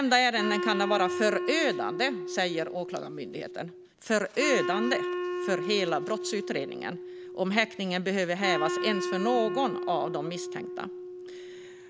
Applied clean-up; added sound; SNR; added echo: none; Wind instrument, woodwind instrument; 4 dB; none.